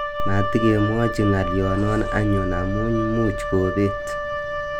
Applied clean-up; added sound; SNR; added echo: none; Wind instrument, woodwind instrument; 6 dB; none.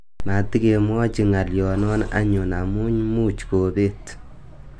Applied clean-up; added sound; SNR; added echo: none; none; none; none.